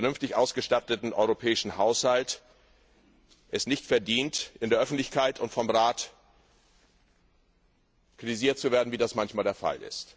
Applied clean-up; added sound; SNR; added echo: none; none; none; none.